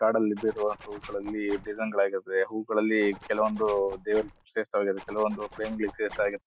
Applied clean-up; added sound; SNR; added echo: none; Zipper (clothing); 18 dB; none.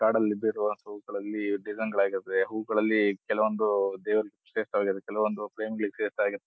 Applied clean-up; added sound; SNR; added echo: none; none; none; none.